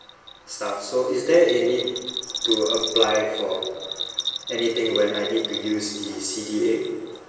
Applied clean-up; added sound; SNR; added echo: none; Bell; 8 dB; reverberation time 1.3 s.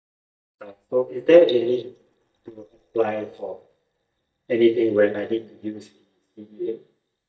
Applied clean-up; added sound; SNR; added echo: neural mask model DeepFilterNet 3.